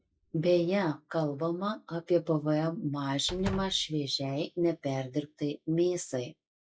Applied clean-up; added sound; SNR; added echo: classical method log-MMSE.